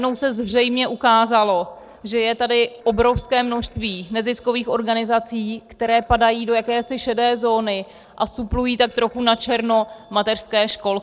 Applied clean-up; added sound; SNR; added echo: neural separator model SepFormer DNS4.